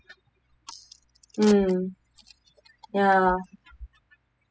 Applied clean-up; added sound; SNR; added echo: classical method spectral subtraction.